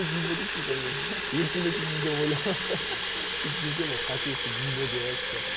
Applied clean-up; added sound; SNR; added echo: none; Fill (with liquid) / Water tap, faucet; -4 dB; none.